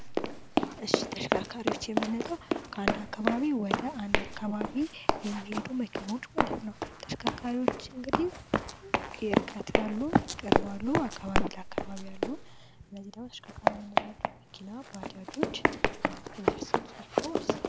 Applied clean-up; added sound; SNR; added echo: none; Run; -5 dB; none.